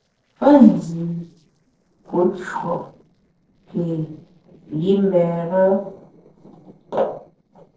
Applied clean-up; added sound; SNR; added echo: neural separator model SepFormer DNS4.